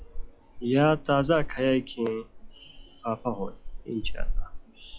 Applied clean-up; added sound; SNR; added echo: classical method log-MMSE.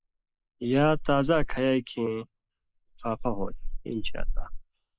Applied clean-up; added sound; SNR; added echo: neural mask model Resemble Enhance denoiser.